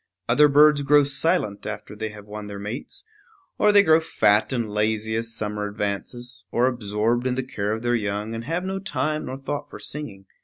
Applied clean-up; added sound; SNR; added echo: none; none; none; none.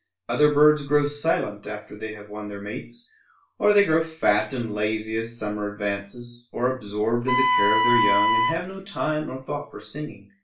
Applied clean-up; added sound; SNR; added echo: none; Wind instrument, woodwind instrument; -4 dB; reverberation time 0.3 s.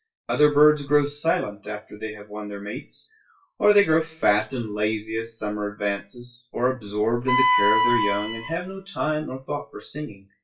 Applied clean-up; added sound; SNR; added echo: classical method WPE with log-MMSE.